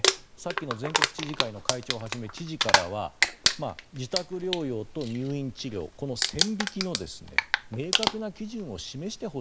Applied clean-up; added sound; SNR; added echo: none; Crumpling, crinkling; -4 dB; none.